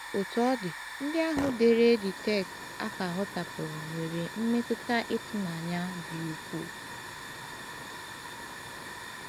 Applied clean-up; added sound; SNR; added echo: none; Hiss / Fire; 10 dB; none.